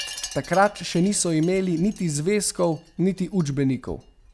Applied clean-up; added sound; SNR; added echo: none; Wind chime; 18 dB; none.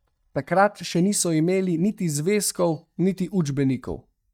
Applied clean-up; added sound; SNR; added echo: neural mask model DeepFilterNet 3.